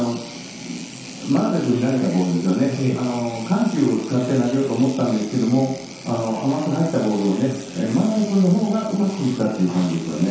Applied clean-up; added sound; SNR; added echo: none; Engine / Domestic sounds, home sounds; 19 dB; reverberation time 0.8 s.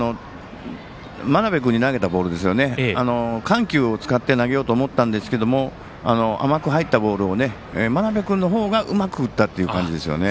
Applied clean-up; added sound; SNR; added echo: none; none; none; none.